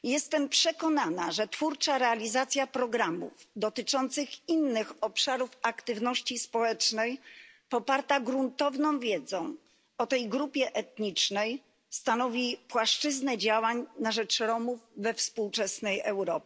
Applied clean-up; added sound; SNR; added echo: none; none; none; none.